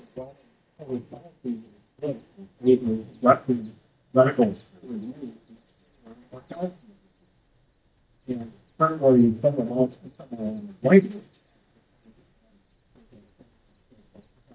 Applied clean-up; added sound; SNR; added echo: neural mask model DeepFilterNet 3.